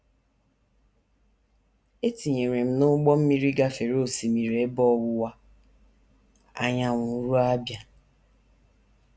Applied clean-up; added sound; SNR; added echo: none; none; none; none.